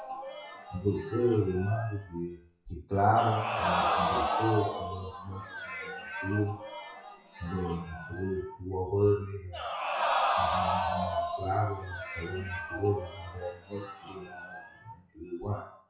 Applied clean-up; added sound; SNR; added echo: classical method WPE with log-MMSE.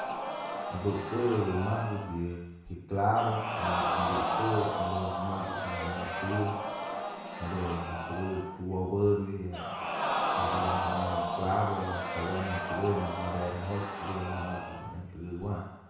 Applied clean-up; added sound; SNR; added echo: none; Crowd; 1 dB; reverberation time 1.1 s.